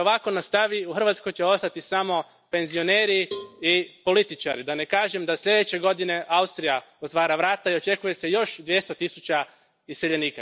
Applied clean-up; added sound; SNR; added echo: none; Cowbell; 19 dB; none.